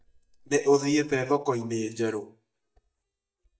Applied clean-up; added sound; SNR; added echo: neural mask model DeepFilterNet 3.